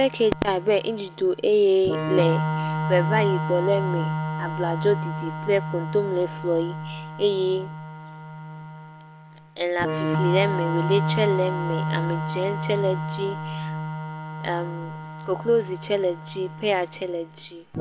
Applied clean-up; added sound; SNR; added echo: none; Organ; 3 dB; none.